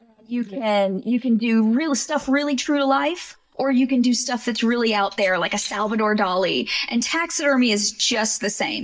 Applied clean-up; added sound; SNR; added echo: neural mask model DeepFilterNet 3.